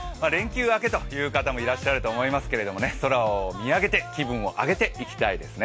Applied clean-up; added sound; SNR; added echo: none; none; none; none.